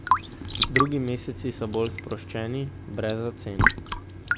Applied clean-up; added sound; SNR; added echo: none; Raindrop / Drip / Trickle, dribble; -2 dB; none.